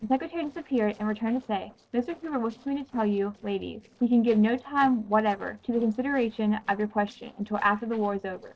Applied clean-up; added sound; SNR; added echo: neural separator model SepFormer DNS4.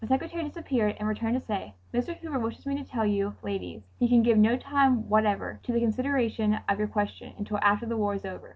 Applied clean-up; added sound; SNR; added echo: none; none; none; none.